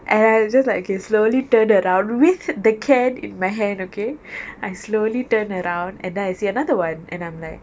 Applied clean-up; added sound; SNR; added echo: none; none; none; none.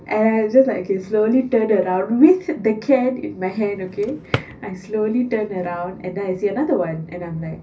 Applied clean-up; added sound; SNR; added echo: none; Drawer open or close; 11 dB; reverberation time 0.4 s.